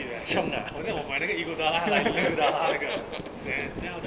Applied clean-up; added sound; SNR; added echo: none; none; none; none.